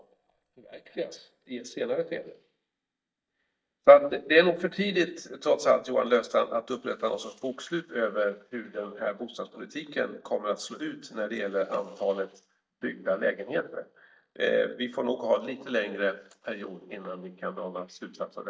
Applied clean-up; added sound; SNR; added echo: neural mask model DeepFilterNet 3.